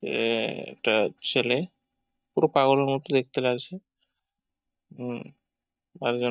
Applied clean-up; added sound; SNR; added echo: neural mask model DeepFilterNet 3.